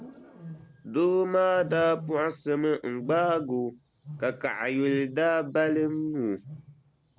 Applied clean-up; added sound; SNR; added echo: none; Wild animals; 17 dB; none.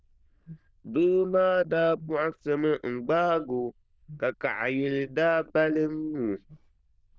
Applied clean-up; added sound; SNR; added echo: neural diffusion model UNIVERSE++.